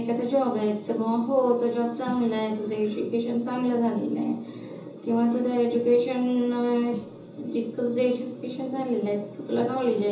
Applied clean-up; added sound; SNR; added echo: none; Snare drum; 19 dB; reverberation time 0.6 s.